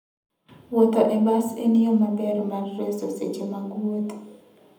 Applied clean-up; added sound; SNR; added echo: none; none; none; reverberation time 0.8 s.